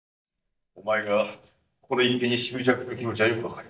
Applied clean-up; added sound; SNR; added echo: neural mask model DeepFilterNet 3.